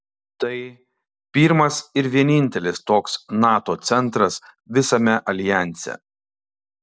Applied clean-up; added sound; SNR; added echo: none; none; none; none.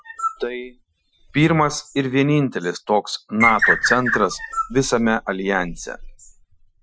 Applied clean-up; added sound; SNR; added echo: classical method Wiener filter.